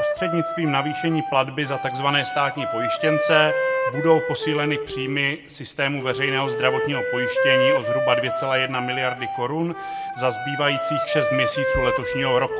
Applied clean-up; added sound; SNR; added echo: none; Wind instrument, woodwind instrument; 1 dB; reverberation time 1.9 s.